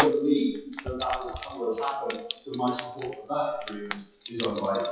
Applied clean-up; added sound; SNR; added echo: classical method WPE with log-MMSE.